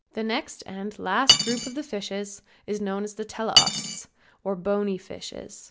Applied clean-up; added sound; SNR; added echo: none; Cutlery, silverware; -2 dB; none.